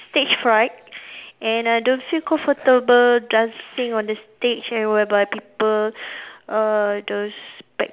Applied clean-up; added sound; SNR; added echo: none; none; none; none.